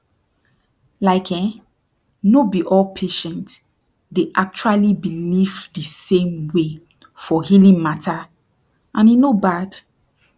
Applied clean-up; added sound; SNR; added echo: none; none; none; none.